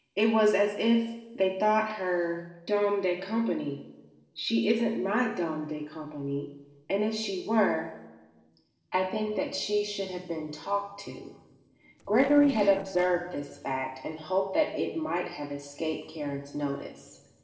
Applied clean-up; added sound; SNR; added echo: neural separator model SepFormer DNS4.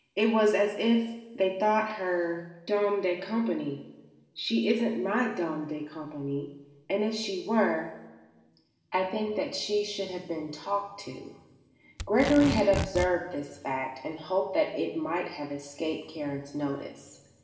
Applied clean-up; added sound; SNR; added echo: none; Packing tape, duct tape; 4 dB; reverberation time 1.2 s.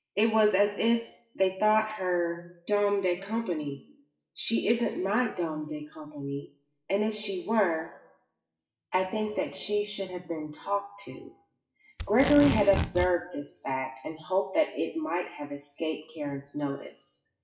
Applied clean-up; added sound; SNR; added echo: classical method WPE with log-MMSE.